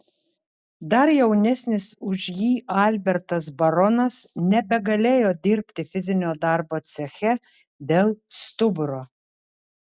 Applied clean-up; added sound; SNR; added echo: none; none; none; none.